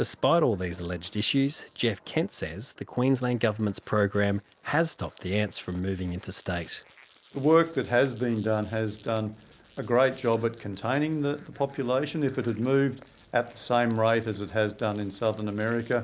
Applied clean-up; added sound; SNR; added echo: none; none; none; none.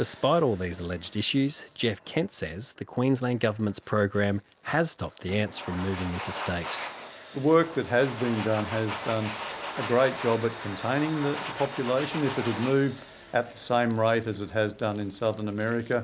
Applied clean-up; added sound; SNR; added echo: none; Domestic sounds, home sounds; 12 dB; none.